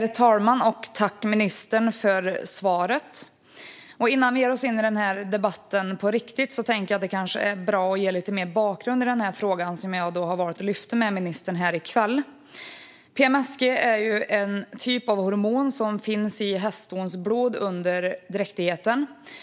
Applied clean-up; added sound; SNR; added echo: none; none; none; none.